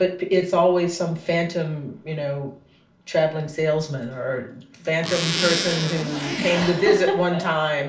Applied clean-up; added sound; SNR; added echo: none; Zipper (clothing); 5 dB; reverberation time 0.3 s.